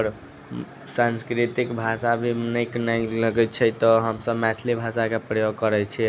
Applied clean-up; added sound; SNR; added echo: none; none; none; none.